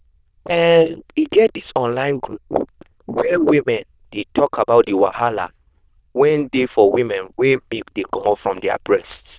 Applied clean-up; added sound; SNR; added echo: neural diffusion model UNIVERSE++.